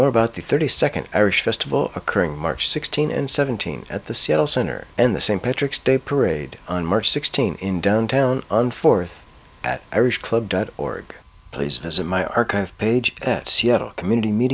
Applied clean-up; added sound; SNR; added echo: none; none; none; none.